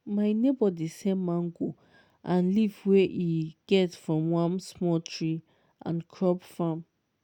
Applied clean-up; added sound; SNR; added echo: none; none; none; none.